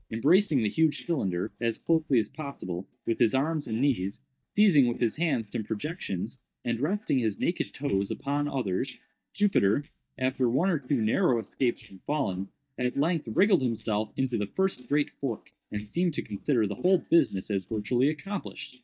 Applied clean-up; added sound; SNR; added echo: neural mask model DeepFilterNet 3.